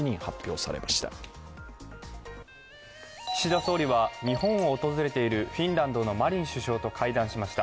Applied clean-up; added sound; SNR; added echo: none; none; none; none.